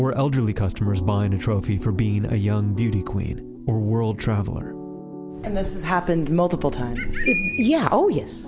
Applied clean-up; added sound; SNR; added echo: none; Bird; 4 dB; none.